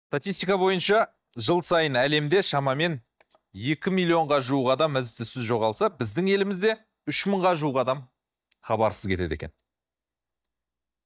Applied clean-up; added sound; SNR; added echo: neural mask model DeepFilterNet 3.